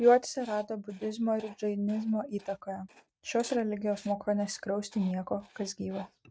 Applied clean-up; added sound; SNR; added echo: neural mask model RNNoise.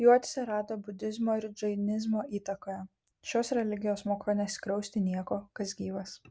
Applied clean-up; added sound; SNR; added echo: none; none; none; none.